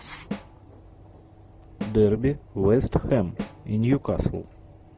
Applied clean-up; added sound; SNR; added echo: none; Snare drum; 16 dB; none.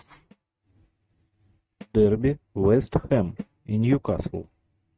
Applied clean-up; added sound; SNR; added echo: neural mask model RNNoise.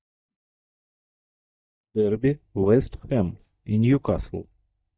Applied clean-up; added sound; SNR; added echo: neural mask model DeepFilterNet 3.